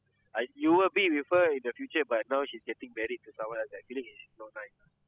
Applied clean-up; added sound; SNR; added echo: classical method spectral subtraction.